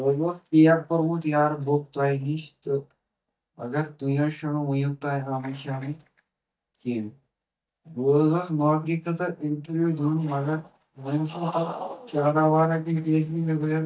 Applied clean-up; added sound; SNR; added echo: neural mask model DeepFilterNet 3.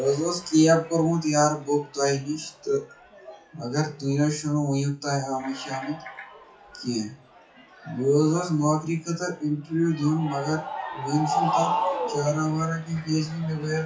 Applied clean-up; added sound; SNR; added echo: classical method WPE with log-MMSE.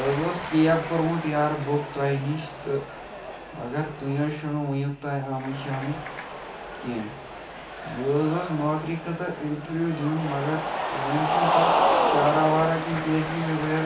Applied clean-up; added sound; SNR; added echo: none; Cheering; 3 dB; reverberation time 0.4 s.